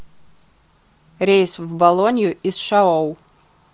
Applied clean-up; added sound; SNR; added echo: none; none; none; none.